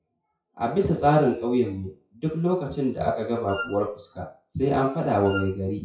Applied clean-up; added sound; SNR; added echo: classical method WPE with log-MMSE.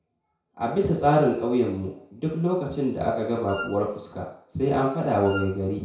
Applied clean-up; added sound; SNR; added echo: none; Wind instrument, woodwind instrument; 11 dB; reverberation time 0.6 s.